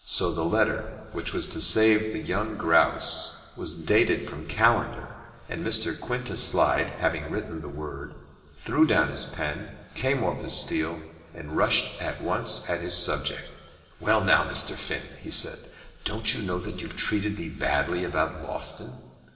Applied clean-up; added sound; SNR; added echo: none; none; none; reverberation time 1.7 s.